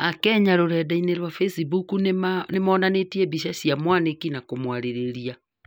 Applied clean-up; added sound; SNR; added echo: none; none; none; none.